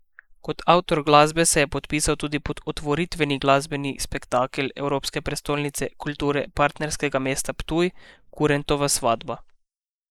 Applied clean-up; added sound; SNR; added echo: neural mask model Resemble Enhance denoiser.